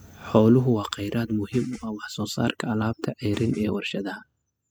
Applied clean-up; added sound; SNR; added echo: classical method spectral subtraction.